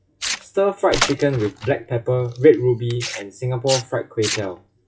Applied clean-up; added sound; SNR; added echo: classical method WPE with log-MMSE.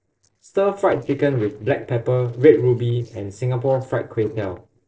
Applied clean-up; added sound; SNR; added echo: neural separator model SepFormer DNS4.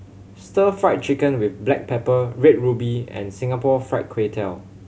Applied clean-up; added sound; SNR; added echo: none; none; none; none.